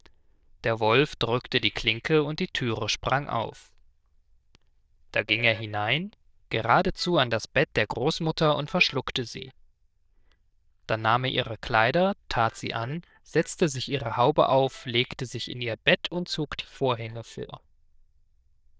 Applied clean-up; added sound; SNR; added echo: neural diffusion model UNIVERSE++.